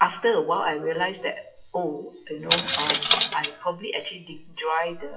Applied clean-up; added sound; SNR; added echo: classical method WPE with log-MMSE.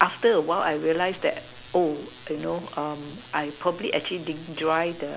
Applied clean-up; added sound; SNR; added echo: none; none; none; none.